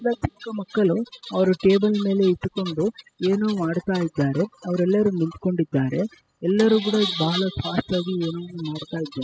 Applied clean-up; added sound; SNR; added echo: classical method spectral subtraction.